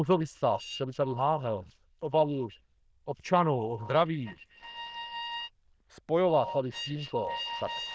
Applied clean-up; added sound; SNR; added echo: neural diffusion model UNIVERSE++.